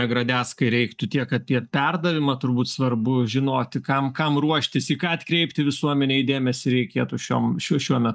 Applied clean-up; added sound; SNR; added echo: neural mask model DeepFilterNet 3.